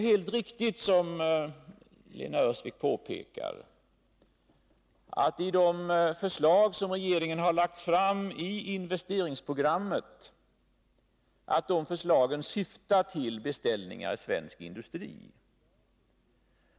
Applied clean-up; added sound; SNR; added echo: none; none; none; none.